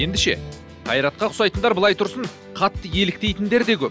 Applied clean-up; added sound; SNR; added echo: none; none; none; none.